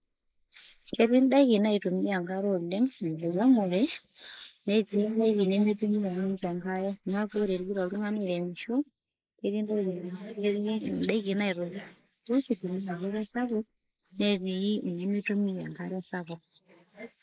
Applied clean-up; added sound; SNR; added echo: neural mask model Resemble Enhance denoiser.